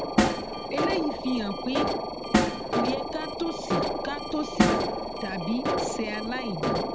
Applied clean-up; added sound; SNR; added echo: none; Alarm + Snare drum; -5 dB; none.